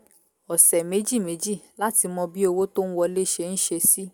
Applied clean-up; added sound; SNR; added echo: none; none; none; none.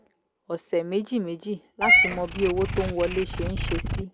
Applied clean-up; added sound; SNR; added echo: none; Meow / Purr; 2 dB; none.